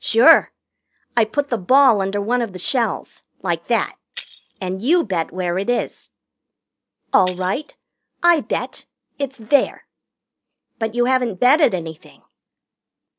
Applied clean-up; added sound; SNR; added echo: none; Shatter; 19 dB; none.